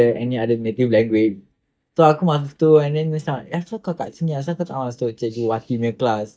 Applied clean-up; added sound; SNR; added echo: neural mask model DeepFilterNet 3.